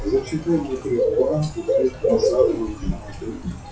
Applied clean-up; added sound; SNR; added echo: classical method WPE with log-MMSE.